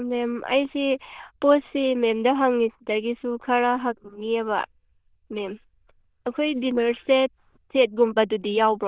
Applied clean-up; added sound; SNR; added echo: neural diffusion model UNIVERSE++.